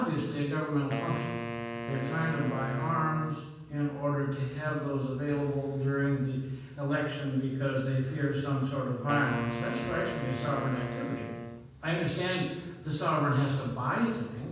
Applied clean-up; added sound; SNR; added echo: none; Wind instrument, woodwind instrument; 8 dB; reverberation time 1.2 s.